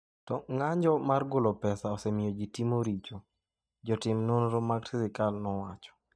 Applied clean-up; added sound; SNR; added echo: neural mask model DeepFilterNet 3.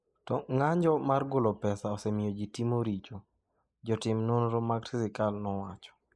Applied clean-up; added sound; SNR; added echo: neural mask model Resemble Enhance denoiser.